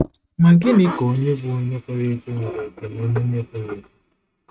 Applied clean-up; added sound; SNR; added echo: neural mask model RNNoise.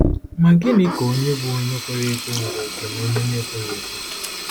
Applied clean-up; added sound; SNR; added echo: none; Sink (filling or washing); 5 dB; none.